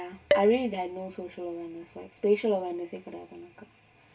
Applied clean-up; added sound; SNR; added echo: none; Dishes, pots, and pans; 4 dB; reverberation time 0.2 s.